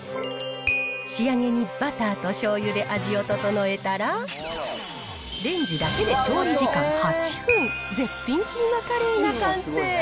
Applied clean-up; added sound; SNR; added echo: none; Piano; 12 dB; none.